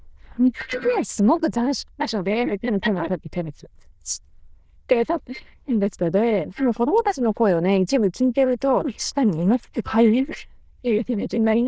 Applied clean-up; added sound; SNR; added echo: neural diffusion model UNIVERSE++.